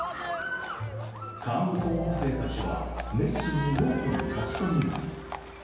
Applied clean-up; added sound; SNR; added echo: none; Livestock, farm animals, working animals; 8 dB; reverberation time 1.2 s.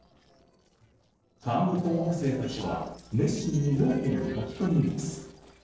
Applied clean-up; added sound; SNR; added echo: neural separator model SepFormer DNS4.